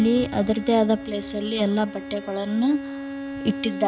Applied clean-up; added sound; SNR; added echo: none; Bowed string instrument; 11 dB; none.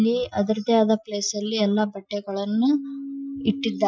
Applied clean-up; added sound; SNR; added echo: classical method Wiener filter.